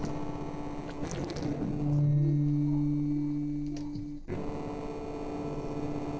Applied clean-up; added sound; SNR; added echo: neural separator model SepFormer DNS4.